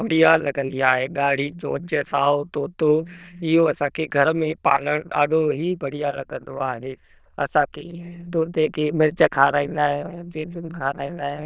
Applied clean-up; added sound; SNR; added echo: neural diffusion model UNIVERSE++.